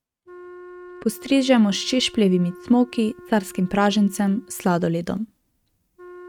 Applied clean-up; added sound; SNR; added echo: neural mask model RNNoise.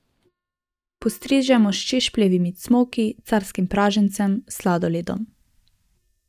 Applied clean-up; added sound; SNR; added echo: neural mask model DeepFilterNet 3.